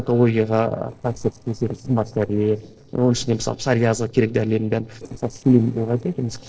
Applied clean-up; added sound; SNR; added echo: neural separator model SepFormer DNS4.